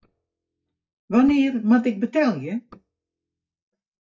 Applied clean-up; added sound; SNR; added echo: neural mask model DeepFilterNet 3.